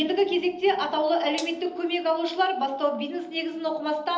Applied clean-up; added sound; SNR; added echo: none; Gunshot, gunfire; 19 dB; reverberation time 1.2 s.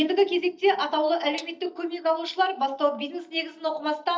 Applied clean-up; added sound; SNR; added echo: neural mask model DeepFilterNet 3.